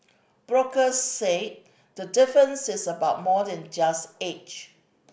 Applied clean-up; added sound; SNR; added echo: none; none; none; none.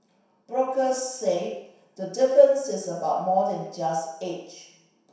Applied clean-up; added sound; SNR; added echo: none; none; none; reverberation time 0.7 s.